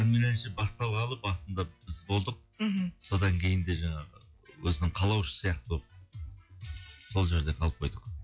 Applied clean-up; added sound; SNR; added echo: classical method log-MMSE.